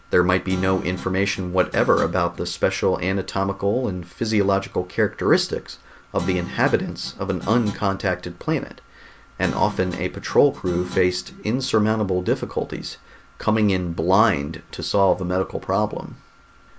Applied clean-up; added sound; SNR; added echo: none; Guitar; 15 dB; none.